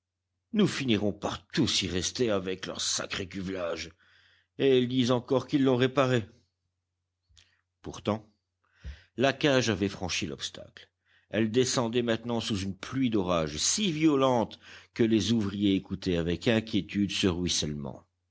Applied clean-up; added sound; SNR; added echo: none; none; none; none.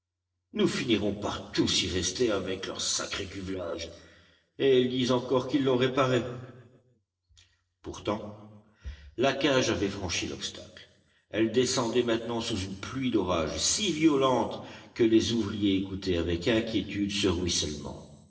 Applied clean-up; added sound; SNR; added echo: neural separator model SepFormer DNS4.